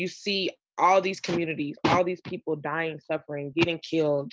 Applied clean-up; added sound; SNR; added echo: none; none; none; none.